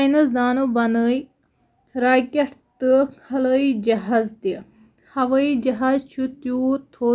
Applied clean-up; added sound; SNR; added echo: none; none; none; none.